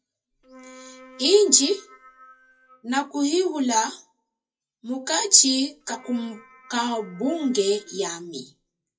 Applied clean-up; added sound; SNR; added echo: classical method WPE with log-MMSE.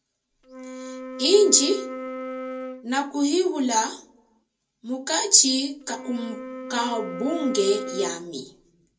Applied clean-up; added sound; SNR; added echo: none; Wind instrument, woodwind instrument; 10 dB; reverberation time 0.2 s.